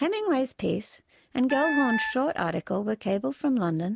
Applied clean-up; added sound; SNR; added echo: none; Wind instrument, woodwind instrument; 5 dB; none.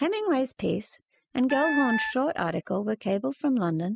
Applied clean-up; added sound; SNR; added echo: classical method spectral subtraction.